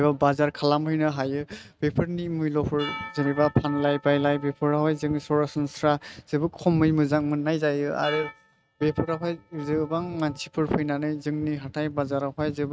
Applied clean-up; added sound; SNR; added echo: neural mask model RNNoise.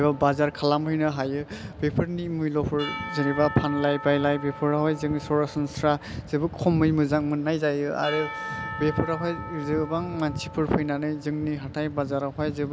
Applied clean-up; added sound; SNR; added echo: none; Church bell / Percussion; 14 dB; none.